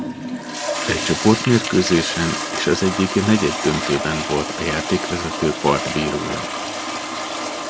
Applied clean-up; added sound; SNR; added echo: none; Toilet flush; 4 dB; none.